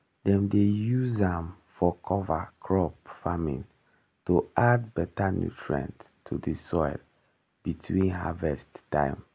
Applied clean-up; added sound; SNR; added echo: none; none; none; none.